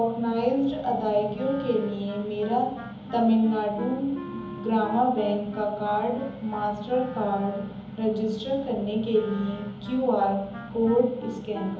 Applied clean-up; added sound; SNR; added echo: none; Wind instrument, woodwind instrument; 17 dB; reverberation time 1.3 s.